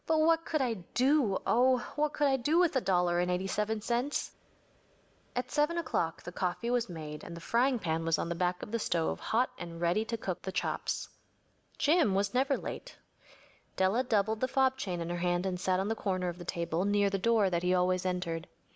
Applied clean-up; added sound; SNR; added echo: none; none; none; none.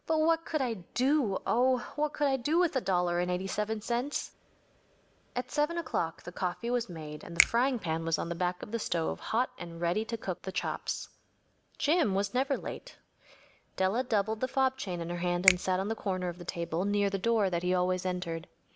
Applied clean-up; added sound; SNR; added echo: none; Finger snapping; 3 dB; none.